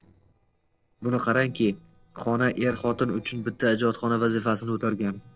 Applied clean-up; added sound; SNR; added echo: neural separator model SepFormer DNS4.